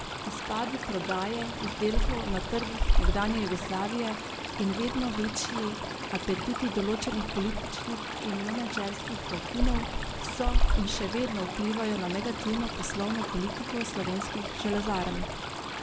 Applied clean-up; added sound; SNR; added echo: none; Stream; -2 dB; none.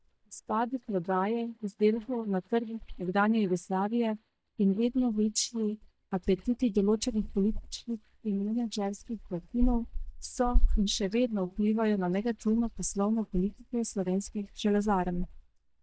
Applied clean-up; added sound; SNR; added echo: neural mask model DeepFilterNet 3.